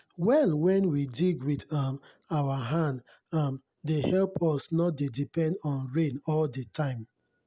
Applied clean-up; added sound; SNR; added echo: none; none; none; none.